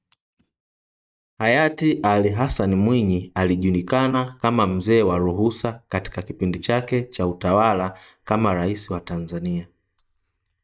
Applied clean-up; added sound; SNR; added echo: neural mask model DeepFilterNet 3.